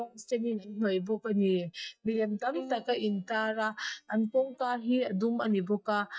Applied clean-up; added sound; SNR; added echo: neural mask model DeepFilterNet 3.